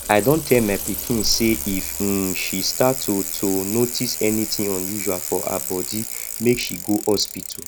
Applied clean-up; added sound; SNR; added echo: none; Bicycle; 6 dB; none.